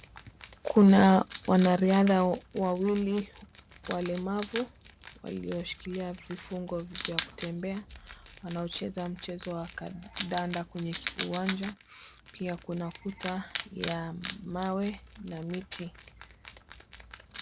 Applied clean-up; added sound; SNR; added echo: none; Wild animals; 14 dB; none.